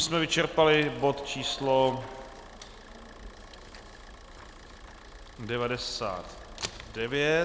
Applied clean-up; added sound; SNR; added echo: none; Idling / Car; 19 dB; none.